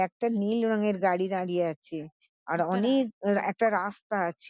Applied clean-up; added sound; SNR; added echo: none; none; none; none.